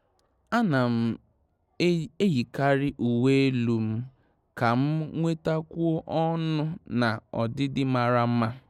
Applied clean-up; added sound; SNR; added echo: none; none; none; none.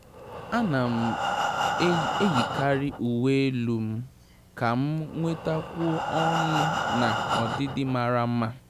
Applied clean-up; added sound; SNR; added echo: none; Breathing; 4 dB; none.